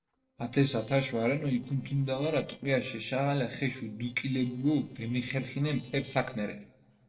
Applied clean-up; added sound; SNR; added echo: neural separator model SepFormer DNS4.